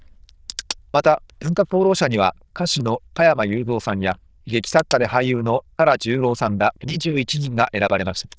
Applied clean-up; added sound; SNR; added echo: neural diffusion model UNIVERSE++.